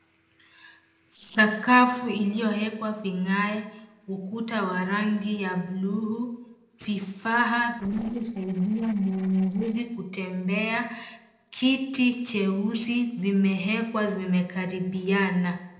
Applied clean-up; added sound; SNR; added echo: neural separator model SepFormer DNS4.